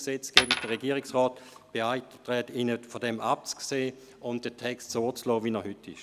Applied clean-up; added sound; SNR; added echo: none; Coin (dropping); -3 dB; none.